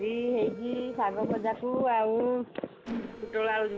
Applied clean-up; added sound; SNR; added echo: none; Mechanisms; 13 dB; none.